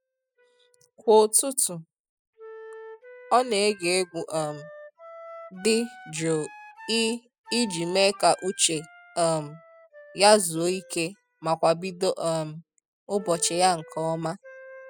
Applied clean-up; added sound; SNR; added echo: classical method spectral subtraction.